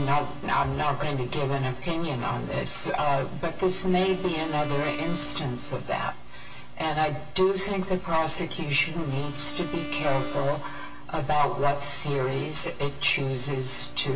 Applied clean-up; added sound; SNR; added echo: none; Bowed string instrument; 16 dB; reverberation time 0.1 s.